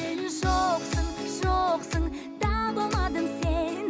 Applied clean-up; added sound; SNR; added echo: none; none; none; none.